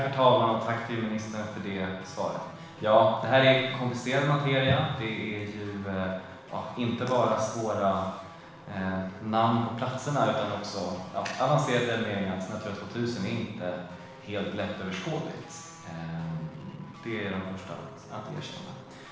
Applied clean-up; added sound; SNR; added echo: none; Guitar; 20 dB; reverberation time 0.9 s.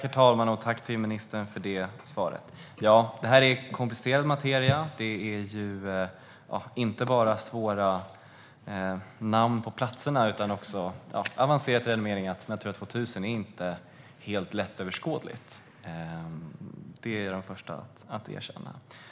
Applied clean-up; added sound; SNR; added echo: none; none; none; none.